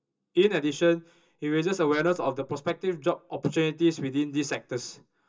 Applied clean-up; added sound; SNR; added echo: none; none; none; reverberation time 0.2 s.